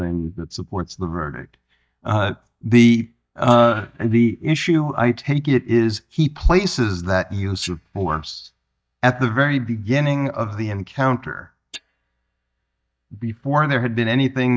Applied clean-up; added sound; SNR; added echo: neural mask model DeepFilterNet 3.